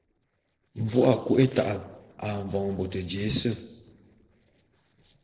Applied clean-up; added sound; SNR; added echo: neural separator model SepFormer DNS4.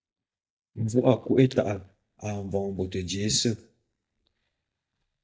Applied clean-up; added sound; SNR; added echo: neural mask model DeepFilterNet 3.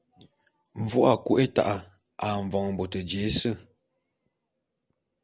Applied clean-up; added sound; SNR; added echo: none; none; none; none.